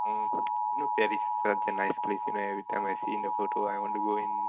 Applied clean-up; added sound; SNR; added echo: neural mask model RNNoise.